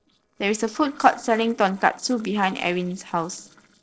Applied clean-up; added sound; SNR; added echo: neural separator model SepFormer DNS4.